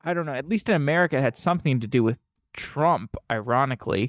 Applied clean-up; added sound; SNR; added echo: neural mask model DeepFilterNet 3.